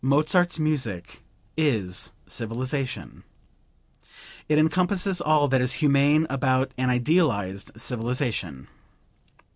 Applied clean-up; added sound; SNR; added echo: none; none; none; none.